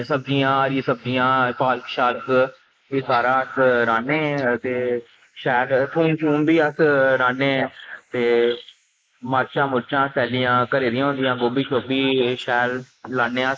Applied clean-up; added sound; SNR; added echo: neural mask model Resemble Enhance denoiser.